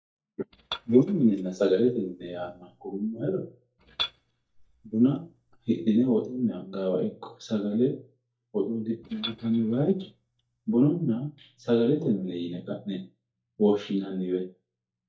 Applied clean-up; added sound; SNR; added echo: neural mask model DeepFilterNet 3.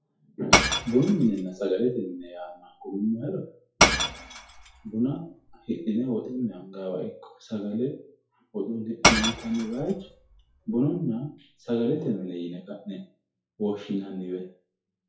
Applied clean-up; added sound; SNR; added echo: classical method WPE with log-MMSE.